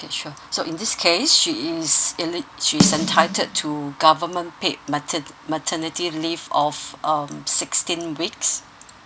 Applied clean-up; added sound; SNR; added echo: none; Snare drum; 3 dB; none.